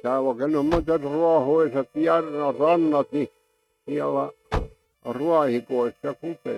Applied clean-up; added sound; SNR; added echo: neural mask model RNNoise.